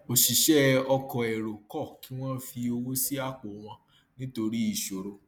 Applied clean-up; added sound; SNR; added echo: none; none; none; none.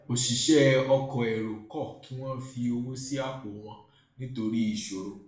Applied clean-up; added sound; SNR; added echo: none; none; none; reverberation time 0.5 s.